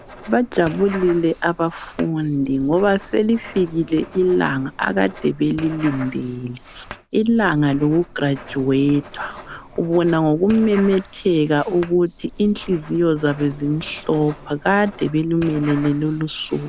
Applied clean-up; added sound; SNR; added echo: none; Writing; 18 dB; none.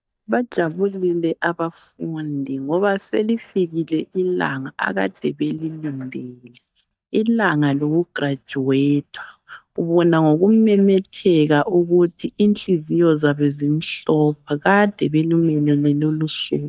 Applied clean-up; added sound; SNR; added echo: neural mask model DeepFilterNet 3.